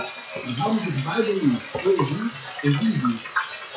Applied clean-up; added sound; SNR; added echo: classical method WPE with log-MMSE.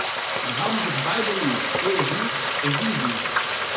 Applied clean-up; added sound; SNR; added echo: none; Frying (food); -3 dB; reverberation time 0.6 s.